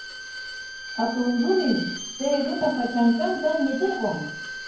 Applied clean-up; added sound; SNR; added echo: none; Bowed string instrument; 10 dB; reverberation time 0.9 s.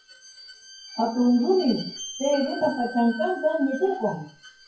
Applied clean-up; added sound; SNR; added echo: classical method WPE with log-MMSE.